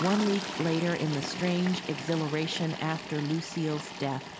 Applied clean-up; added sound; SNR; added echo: none; Toilet flush; 8 dB; none.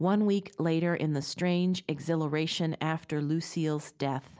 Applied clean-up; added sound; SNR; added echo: none; none; none; none.